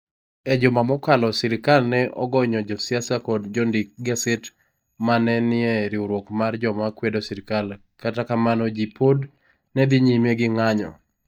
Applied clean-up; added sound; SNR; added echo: neural mask model DeepFilterNet 3.